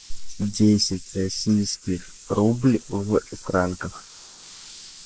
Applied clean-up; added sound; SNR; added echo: neural mask model Resemble Enhance denoiser.